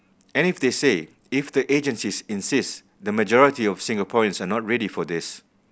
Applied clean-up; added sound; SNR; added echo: none; none; none; none.